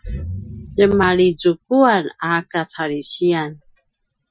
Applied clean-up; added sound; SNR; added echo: classical method Wiener filter.